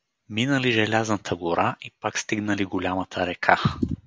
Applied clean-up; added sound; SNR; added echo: none; none; none; none.